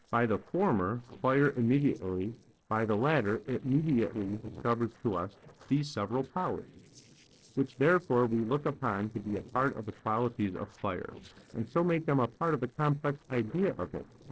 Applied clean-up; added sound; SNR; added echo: neural separator model SepFormer DNS4.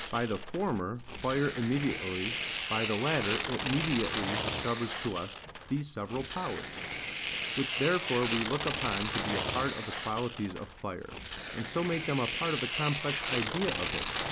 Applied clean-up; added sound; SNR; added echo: none; Tearing; 0 dB; none.